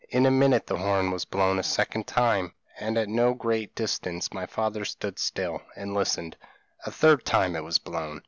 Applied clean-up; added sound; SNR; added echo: none; none; none; none.